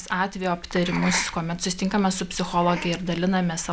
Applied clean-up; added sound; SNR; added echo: none; none; none; none.